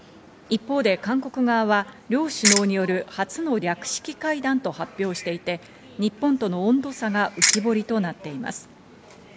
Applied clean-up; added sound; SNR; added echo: none; Ratchet, pawl; -3 dB; none.